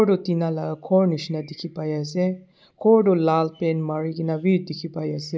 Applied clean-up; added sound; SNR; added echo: none; none; none; none.